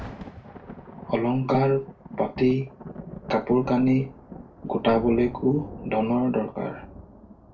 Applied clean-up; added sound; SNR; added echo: none; Thunder; 15 dB; reverberation time 0.2 s.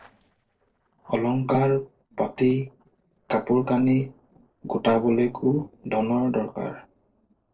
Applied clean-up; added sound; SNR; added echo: neural separator model SepFormer DNS4.